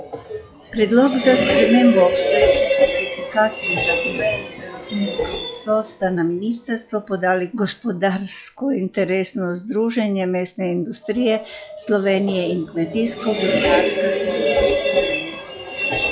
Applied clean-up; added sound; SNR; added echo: classical method log-MMSE.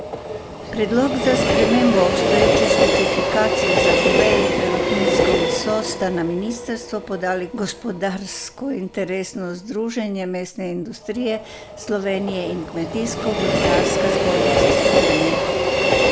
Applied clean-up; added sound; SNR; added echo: none; Train; -3 dB; none.